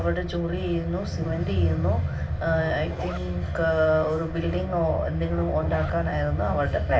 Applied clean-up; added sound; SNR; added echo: none; Zipper (clothing); 17 dB; reverberation time 0.2 s.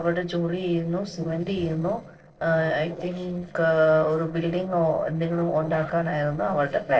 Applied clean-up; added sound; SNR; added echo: neural separator model SepFormer DNS4.